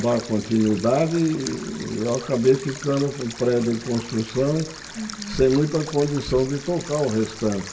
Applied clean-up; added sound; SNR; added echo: none; Stream; 16 dB; reverberation time 2.0 s.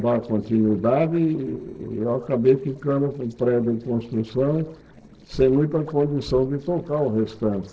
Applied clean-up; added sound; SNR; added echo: neural separator model SepFormer DNS4.